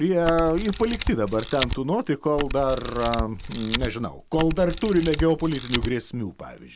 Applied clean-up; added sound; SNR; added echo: none; Camera; 7 dB; none.